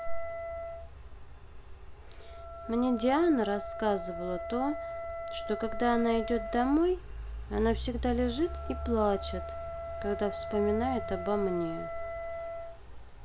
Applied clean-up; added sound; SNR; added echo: none; Wind instrument, woodwind instrument; 9 dB; none.